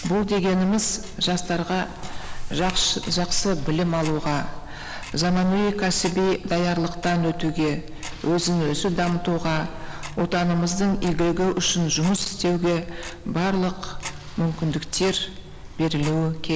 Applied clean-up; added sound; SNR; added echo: none; Tick-tock; 9 dB; none.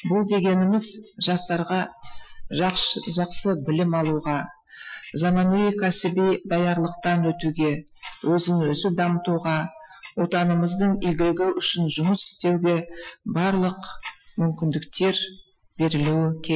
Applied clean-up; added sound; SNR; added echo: classical method Wiener filter.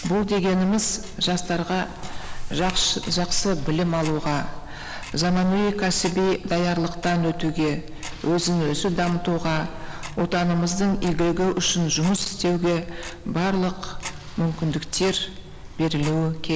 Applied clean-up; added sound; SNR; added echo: neural mask model Resemble Enhance denoiser.